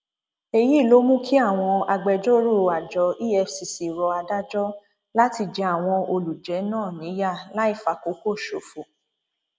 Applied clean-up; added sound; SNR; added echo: none; none; none; none.